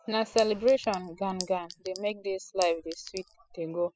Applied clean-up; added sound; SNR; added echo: classical method spectral subtraction.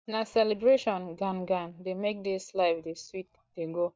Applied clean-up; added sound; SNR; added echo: neural mask model DeepFilterNet 3.